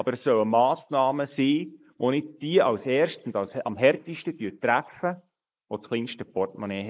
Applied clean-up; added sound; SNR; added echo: neural mask model Resemble Enhance denoiser.